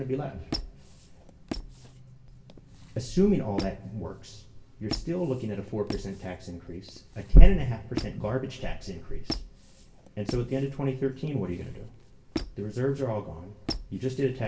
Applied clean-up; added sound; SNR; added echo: none; Squeak; 15 dB; reverberation time 0.2 s.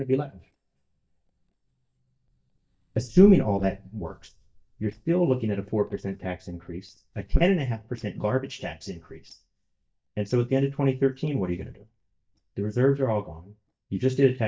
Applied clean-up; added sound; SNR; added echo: neural mask model DeepFilterNet 3.